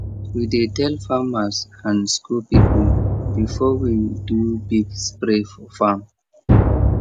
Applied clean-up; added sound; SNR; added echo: none; Drum; -1 dB; none.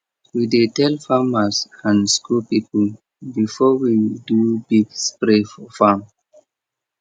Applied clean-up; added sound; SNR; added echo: none; none; none; none.